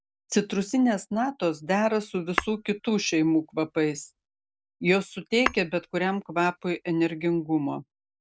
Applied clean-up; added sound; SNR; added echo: none; Tap / Hammer; 11 dB; none.